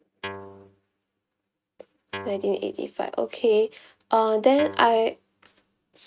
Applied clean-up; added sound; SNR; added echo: neural mask model RNNoise.